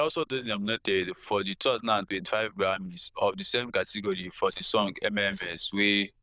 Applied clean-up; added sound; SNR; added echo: neural diffusion model UNIVERSE++.